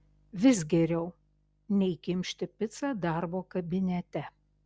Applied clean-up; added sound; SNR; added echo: none; none; none; none.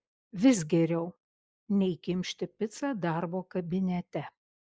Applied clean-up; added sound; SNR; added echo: neural mask model Resemble Enhance denoiser.